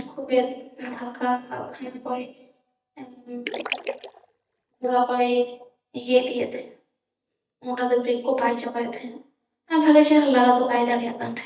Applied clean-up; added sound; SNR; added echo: neural mask model DeepFilterNet 3.